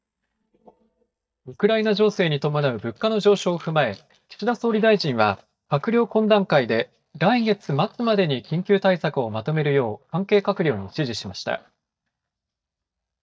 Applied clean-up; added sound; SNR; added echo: neural mask model DeepFilterNet 3.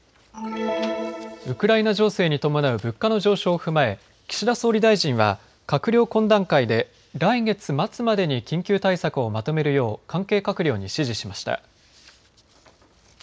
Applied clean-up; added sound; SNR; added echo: none; none; none; none.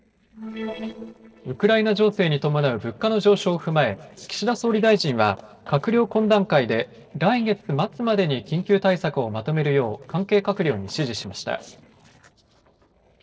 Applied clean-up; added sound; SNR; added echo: neural separator model SepFormer DNS4.